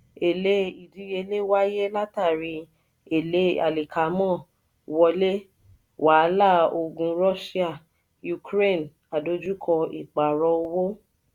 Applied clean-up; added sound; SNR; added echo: none; none; none; none.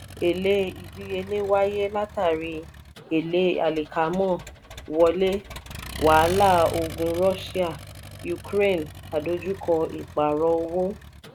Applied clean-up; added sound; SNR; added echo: none; Accelerating, revving, vroom; 14 dB; none.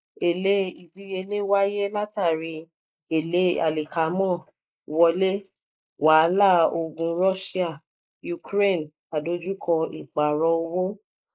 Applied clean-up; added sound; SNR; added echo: neural mask model Resemble Enhance denoiser.